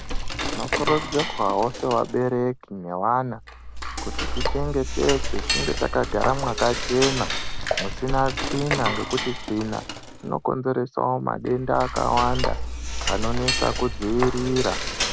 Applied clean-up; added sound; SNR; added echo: none; Cutlery, silverware / Dishes, pots, and pans; 2 dB; none.